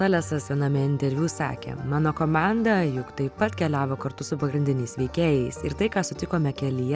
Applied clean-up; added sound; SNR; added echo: none; none; none; none.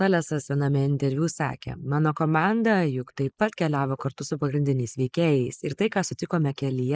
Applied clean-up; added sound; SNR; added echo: neural mask model Resemble Enhance denoiser.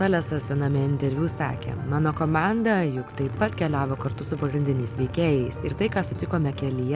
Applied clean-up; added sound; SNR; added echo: none; Truck; 10 dB; none.